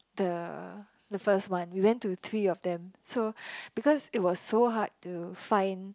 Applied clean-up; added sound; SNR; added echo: none; none; none; none.